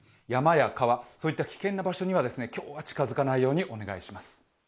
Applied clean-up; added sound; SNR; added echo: neural mask model Resemble Enhance denoiser.